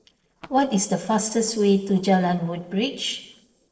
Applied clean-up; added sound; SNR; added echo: neural separator model SepFormer DNS4.